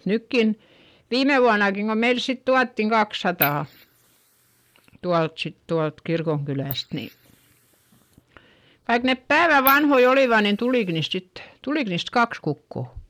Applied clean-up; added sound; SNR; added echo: neural mask model Resemble Enhance denoiser.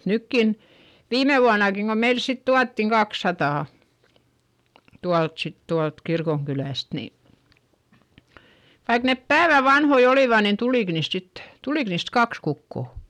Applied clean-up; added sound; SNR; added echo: none; none; none; none.